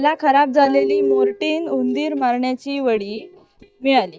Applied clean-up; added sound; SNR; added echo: neural mask model DeepFilterNet 3.